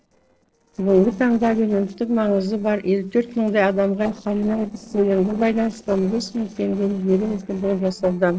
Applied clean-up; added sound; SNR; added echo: neural separator model SepFormer DNS4.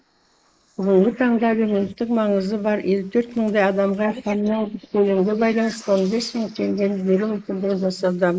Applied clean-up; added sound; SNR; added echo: neural mask model Resemble Enhance denoiser.